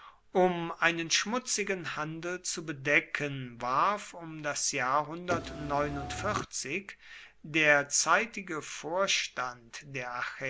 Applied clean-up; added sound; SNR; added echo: none; Car; 7 dB; none.